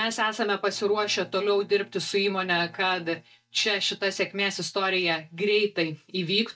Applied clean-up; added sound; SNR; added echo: neural mask model DeepFilterNet 3.